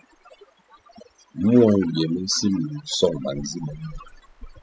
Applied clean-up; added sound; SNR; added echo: classical method spectral subtraction.